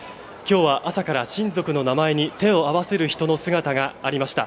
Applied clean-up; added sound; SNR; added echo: none; none; none; none.